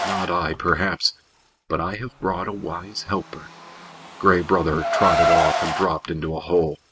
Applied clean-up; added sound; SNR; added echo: none; Car; 3 dB; none.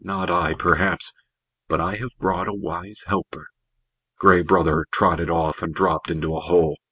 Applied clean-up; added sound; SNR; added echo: none; none; none; none.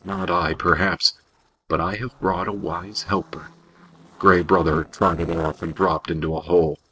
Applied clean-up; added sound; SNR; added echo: neural separator model SepFormer DNS4.